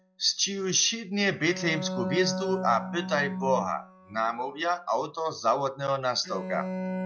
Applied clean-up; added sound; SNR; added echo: classical method log-MMSE.